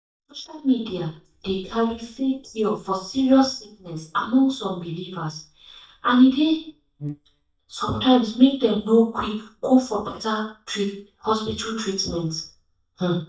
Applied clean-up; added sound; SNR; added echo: neural mask model DeepFilterNet 3.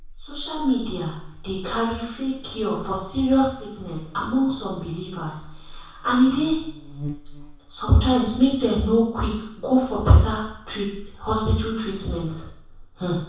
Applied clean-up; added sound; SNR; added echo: none; Buzz; 16 dB; reverberation time 0.7 s.